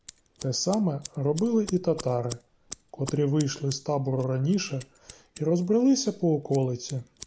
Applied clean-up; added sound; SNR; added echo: none; Scissors; 19 dB; none.